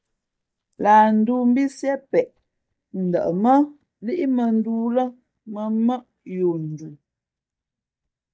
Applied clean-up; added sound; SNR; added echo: neural mask model DeepFilterNet 3.